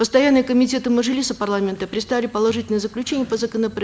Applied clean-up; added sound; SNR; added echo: none; none; none; none.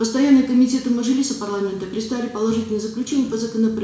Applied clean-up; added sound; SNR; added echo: none; none; none; reverberation time 0.7 s.